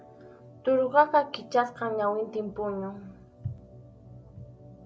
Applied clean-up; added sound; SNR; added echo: none; Organ; 20 dB; none.